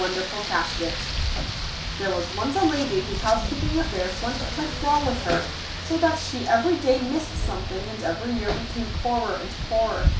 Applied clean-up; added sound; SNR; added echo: none; Rain; 3 dB; reverberation time 0.3 s.